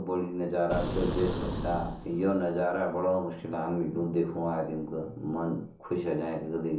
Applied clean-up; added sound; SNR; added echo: none; Boom; 5 dB; reverberation time 1.2 s.